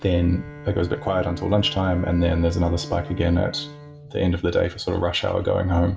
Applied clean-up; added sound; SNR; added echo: none; Bowed string instrument; 16 dB; reverberation time 0.6 s.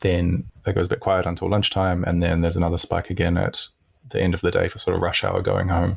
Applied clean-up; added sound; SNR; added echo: none; none; none; none.